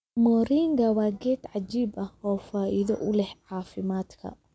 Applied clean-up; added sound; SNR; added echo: none; none; none; none.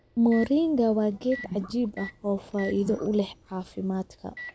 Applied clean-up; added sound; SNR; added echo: none; Gurgling / Liquid + Microwave oven; 16 dB; none.